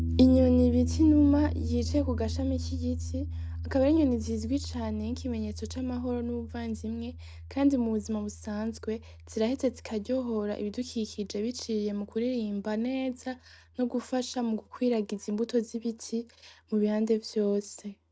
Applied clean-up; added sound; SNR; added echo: none; Piano; 8 dB; none.